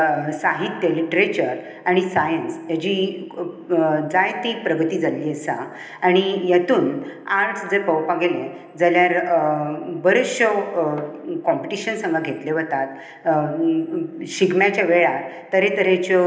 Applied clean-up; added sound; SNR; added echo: none; none; none; reverberation time 0.8 s.